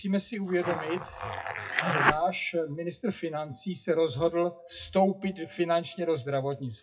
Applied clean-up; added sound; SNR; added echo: classical method WPE with log-MMSE.